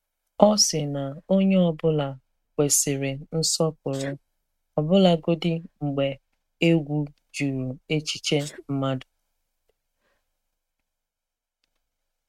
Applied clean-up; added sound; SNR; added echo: neural mask model RNNoise.